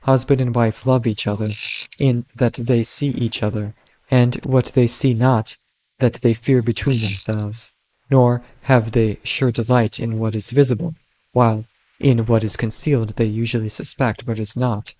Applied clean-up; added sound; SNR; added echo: neural mask model Resemble Enhance denoiser.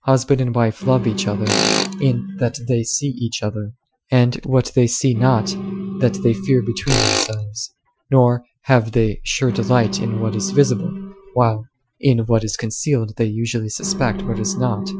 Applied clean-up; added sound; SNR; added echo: classical method Wiener filter.